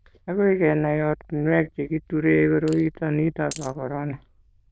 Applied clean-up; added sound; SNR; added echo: neural diffusion model UNIVERSE++.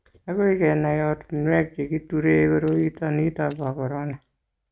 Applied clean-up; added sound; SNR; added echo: neural mask model RNNoise.